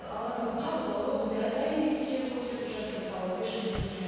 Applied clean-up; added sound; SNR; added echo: none; Slam / Car; 16 dB; reverberation time 2.2 s.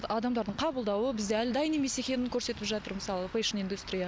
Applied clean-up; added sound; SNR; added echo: none; none; none; none.